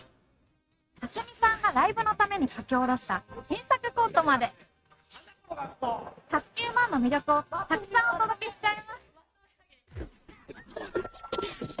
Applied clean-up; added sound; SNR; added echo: neural mask model RNNoise.